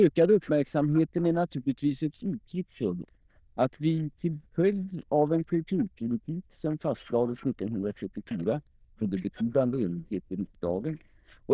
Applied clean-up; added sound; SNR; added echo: neural diffusion model UNIVERSE++.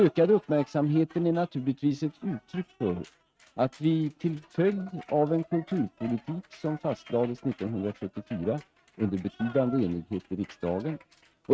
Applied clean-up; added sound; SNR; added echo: neural mask model RNNoise.